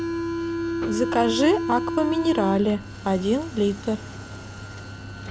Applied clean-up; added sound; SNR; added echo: none; Subway, metro, underground; 4 dB; none.